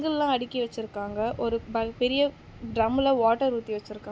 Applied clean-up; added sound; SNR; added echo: none; none; none; none.